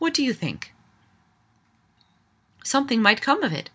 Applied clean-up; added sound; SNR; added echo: none; none; none; none.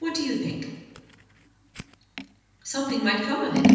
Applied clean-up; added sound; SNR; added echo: none; Scissors; -2 dB; reverberation time 1.1 s.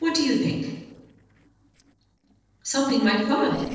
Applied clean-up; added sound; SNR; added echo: neural separator model SepFormer DNS4.